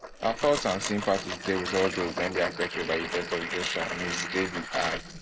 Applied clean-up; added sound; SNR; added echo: neural mask model Resemble Enhance denoiser.